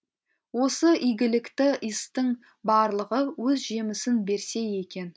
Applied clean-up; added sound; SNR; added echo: none; none; none; none.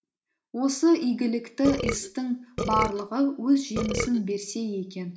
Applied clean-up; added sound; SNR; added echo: none; Burping, eructation; 4 dB; reverberation time 0.4 s.